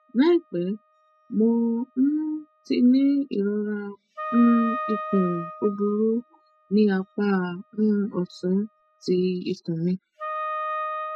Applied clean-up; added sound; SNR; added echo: classical method spectral subtraction.